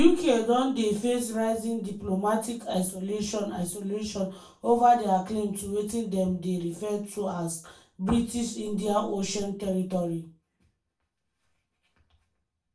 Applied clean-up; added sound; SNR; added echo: none; none; none; reverberation time 0.3 s.